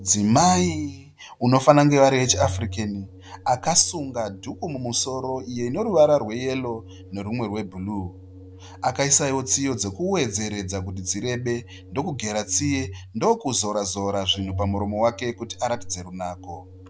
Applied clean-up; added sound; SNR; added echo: none; Organ; 14 dB; none.